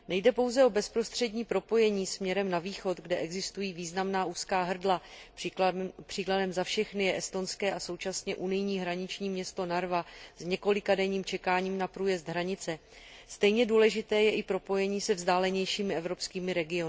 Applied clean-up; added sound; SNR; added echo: none; none; none; none.